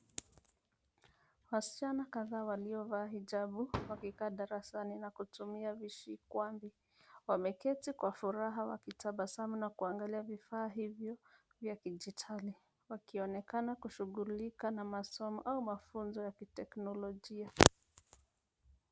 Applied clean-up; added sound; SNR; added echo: none; Fireworks; 6 dB; none.